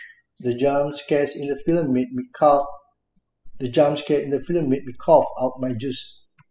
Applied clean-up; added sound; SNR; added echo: classical method spectral subtraction.